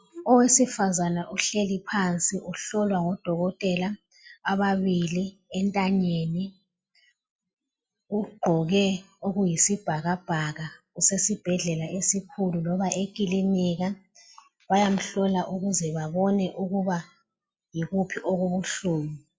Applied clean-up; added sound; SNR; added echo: classical method log-MMSE.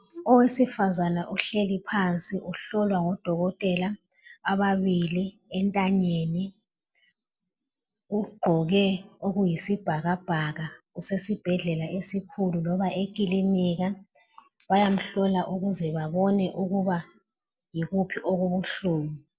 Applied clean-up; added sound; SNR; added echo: neural separator model SepFormer DNS4.